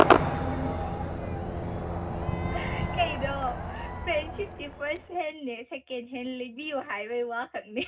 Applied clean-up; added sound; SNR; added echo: none; Crowd / Cheering / Fireworks; -4 dB; reverberation time 0.4 s.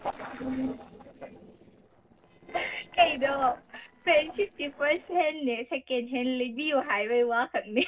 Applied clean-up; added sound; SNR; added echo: neural separator model SepFormer DNS4.